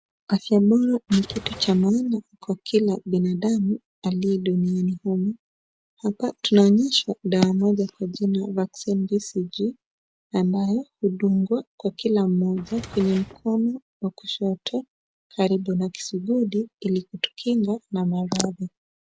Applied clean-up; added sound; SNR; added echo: none; Drawer open or close; 17 dB; none.